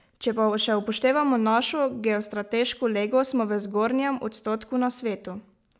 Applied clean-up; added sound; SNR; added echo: none; none; none; none.